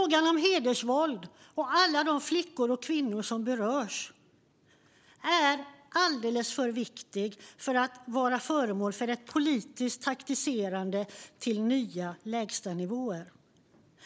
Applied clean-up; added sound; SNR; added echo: none; none; none; none.